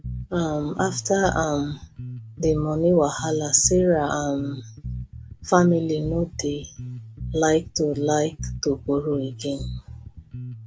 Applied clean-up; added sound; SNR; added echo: none; Bass guitar; 11 dB; none.